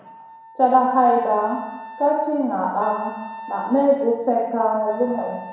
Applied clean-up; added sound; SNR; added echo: none; Wind instrument, woodwind instrument; 17 dB; reverberation time 1.1 s.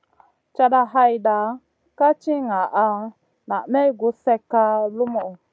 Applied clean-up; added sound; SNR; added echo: none; none; none; none.